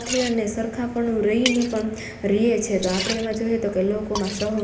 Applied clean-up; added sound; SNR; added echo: none; Liquid; 10 dB; reverberation time 1.0 s.